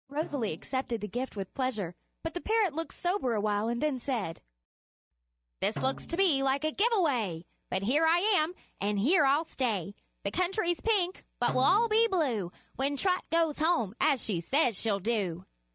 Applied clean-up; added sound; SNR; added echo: neural mask model DeepFilterNet 3.